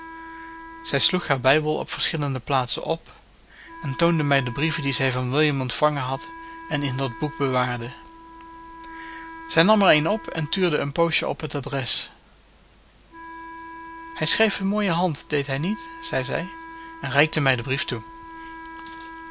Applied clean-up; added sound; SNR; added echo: none; Wind instrument, woodwind instrument; 17 dB; none.